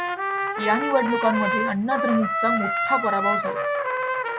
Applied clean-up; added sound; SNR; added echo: none; Trumpet; -1 dB; none.